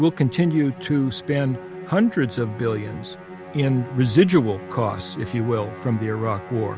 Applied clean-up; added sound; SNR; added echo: none; Musical instrument; 15 dB; none.